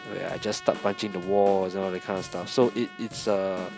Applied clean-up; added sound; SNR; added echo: none; Trumpet + Drum / Drum kit; 14 dB; none.